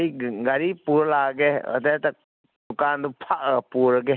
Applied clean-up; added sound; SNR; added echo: none; none; none; none.